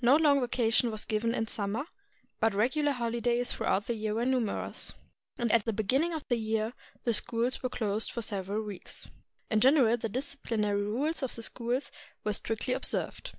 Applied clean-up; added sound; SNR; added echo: none; none; none; none.